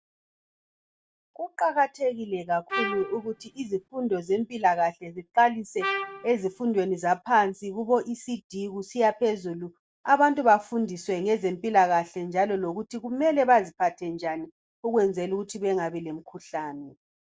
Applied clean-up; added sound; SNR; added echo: none; Trumpet; 7 dB; none.